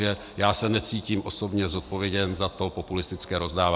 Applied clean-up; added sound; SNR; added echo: none; none; none; none.